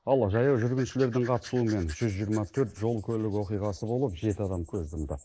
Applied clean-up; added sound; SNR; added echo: neural mask model Resemble Enhance denoiser.